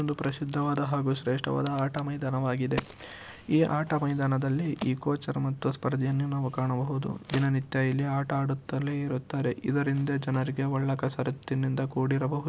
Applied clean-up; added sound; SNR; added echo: none; Crack; 20 dB; none.